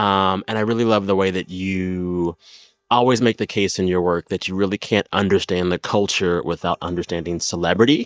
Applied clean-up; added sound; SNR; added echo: neural mask model DeepFilterNet 3.